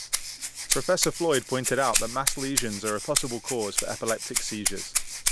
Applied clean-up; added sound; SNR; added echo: none; Rattle (instrument); -1 dB; none.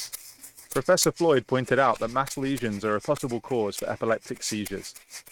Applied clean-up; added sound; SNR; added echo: neural mask model RNNoise.